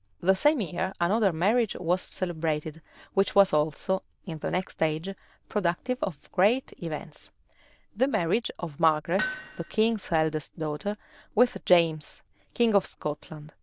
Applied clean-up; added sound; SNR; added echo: neural diffusion model UNIVERSE++.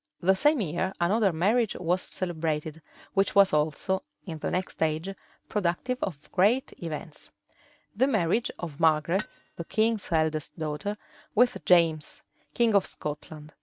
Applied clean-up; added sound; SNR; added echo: neural mask model RNNoise.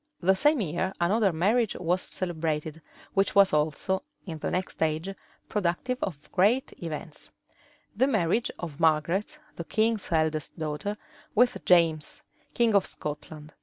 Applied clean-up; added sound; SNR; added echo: none; none; none; none.